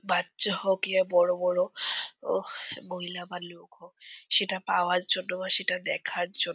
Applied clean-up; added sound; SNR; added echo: none; none; none; none.